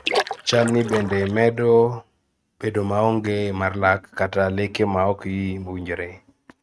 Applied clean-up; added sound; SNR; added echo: neural mask model RNNoise.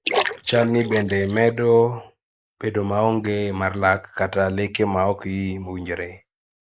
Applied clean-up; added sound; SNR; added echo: neural mask model Resemble Enhance denoiser.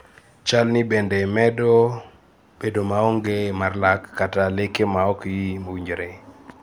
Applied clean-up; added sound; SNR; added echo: none; none; none; none.